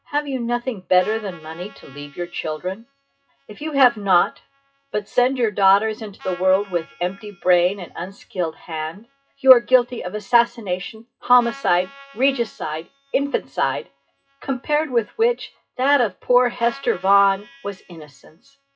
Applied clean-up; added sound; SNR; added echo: classical method WPE with log-MMSE.